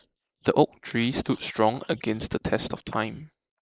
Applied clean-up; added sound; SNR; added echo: neural mask model Resemble Enhance denoiser.